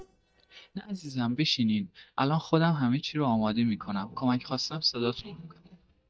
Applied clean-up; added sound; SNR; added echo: neural mask model DeepFilterNet 3.